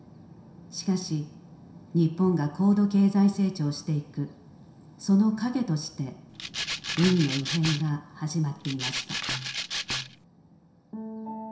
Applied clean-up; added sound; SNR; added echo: none; Rattle (instrument); 6 dB; reverberation time 0.7 s.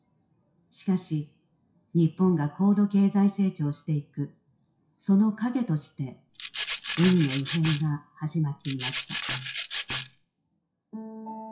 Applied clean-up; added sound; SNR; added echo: classical method WPE with log-MMSE.